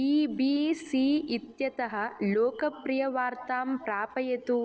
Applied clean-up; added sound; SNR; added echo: neural separator model SepFormer DNS4.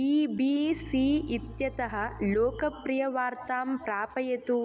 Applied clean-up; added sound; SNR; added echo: none; Bowed string instrument; 15 dB; none.